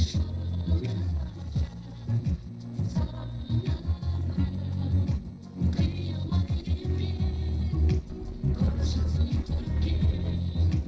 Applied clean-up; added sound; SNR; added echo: neural separator model SepFormer DNS4.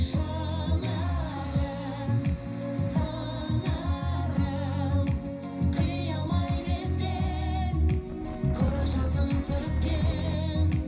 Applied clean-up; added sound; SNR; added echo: none; Wind; 9 dB; reverberation time 0.5 s.